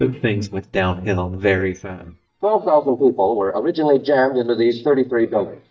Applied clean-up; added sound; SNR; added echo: neural mask model DeepFilterNet 3.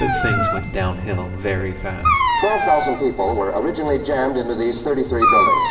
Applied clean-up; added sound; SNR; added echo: none; Dog; 1 dB; reverberation time 1.3 s.